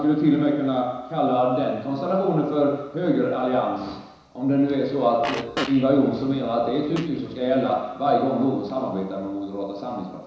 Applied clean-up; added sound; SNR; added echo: none; Fart; 11 dB; reverberation time 1.0 s.